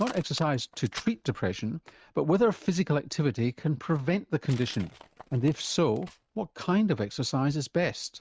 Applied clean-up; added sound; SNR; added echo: neural mask model RNNoise.